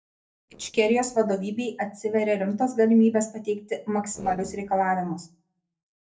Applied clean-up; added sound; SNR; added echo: neural separator model SepFormer DNS4.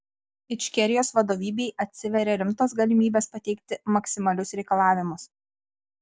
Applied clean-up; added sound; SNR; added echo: none; none; none; none.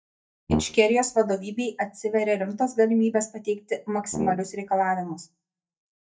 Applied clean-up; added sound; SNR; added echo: neural mask model DeepFilterNet 3.